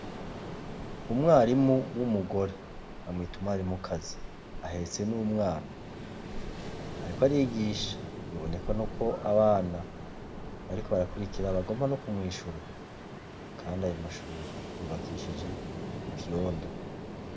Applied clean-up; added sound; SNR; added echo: none; Ocean; 8 dB; reverberation time 0.4 s.